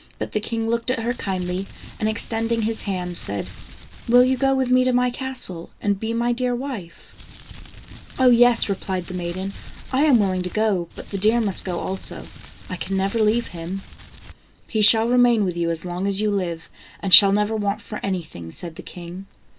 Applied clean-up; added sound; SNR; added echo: none; Crumpling, crinkling; 17 dB; none.